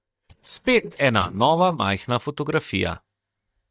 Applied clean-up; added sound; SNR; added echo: neural mask model DeepFilterNet 3.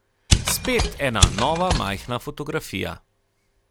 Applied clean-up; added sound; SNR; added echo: none; Mechanisms; -4 dB; none.